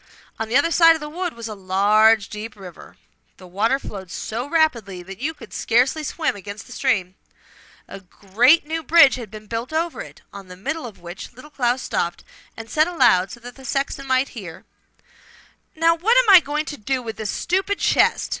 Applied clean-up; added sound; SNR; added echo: neural separator model SepFormer DNS4.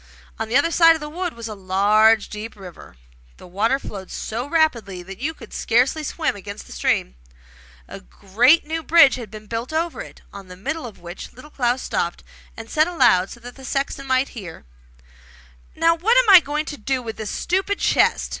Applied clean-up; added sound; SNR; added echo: none; none; none; none.